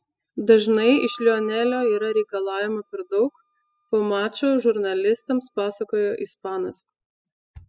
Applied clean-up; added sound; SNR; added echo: classical method spectral subtraction.